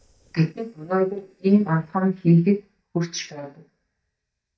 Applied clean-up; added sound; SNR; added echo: neural mask model DeepFilterNet 3.